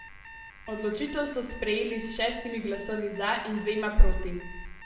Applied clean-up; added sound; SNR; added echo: none; Alarm; 19 dB; reverberation time 0.8 s.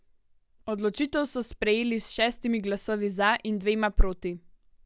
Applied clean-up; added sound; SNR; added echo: none; none; none; none.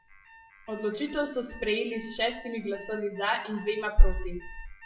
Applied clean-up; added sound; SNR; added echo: classical method WPE with log-MMSE.